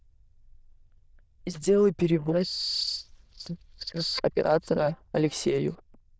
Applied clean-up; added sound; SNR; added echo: neural diffusion model UNIVERSE++.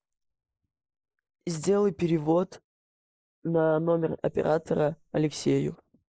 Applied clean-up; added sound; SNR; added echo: neural mask model Resemble Enhance denoiser.